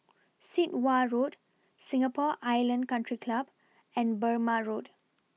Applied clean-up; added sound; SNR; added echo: none; none; none; none.